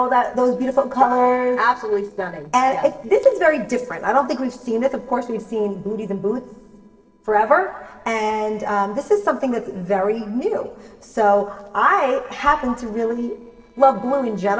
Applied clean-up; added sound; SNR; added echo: neural separator model SepFormer DNS4.